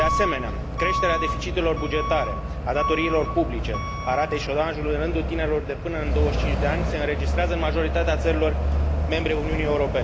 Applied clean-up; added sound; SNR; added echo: none; Alarm / Truck; 0 dB; none.